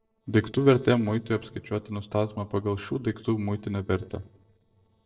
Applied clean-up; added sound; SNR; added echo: neural separator model SepFormer DNS4.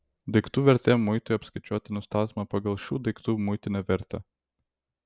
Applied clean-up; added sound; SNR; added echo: none; none; none; none.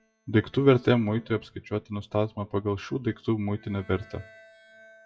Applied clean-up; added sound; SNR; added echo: classical method WPE with log-MMSE.